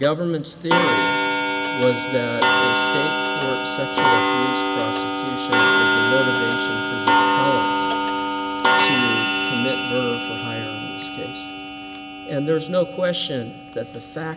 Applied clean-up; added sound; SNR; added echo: none; Clock; -5 dB; none.